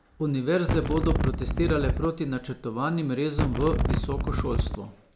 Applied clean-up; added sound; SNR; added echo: none; Wind; -2 dB; none.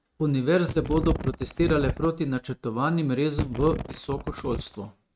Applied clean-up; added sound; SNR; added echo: neural mask model RNNoise.